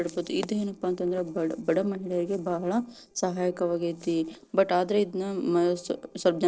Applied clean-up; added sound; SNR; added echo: neural separator model SepFormer DNS4.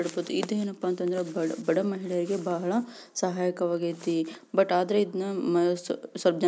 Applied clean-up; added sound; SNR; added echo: none; none; none; none.